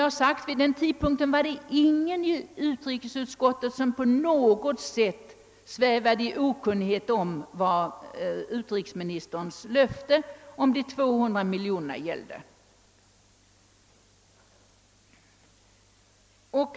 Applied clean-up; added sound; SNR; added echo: none; none; none; none.